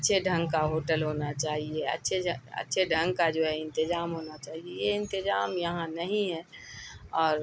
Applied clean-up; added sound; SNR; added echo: none; none; none; none.